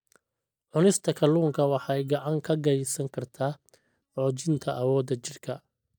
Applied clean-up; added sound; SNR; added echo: neural mask model DeepFilterNet 3.